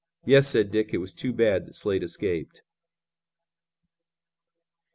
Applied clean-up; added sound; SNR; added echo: none; none; none; none.